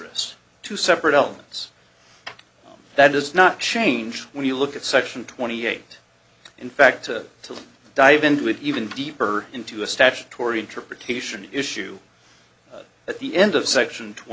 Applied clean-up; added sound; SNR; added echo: none; none; none; none.